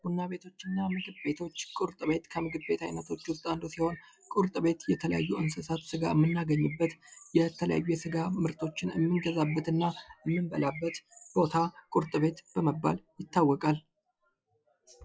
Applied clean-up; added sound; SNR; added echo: classical method log-MMSE.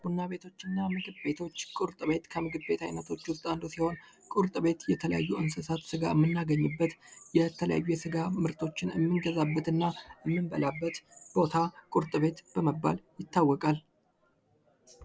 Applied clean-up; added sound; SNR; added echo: none; Bird; 18 dB; none.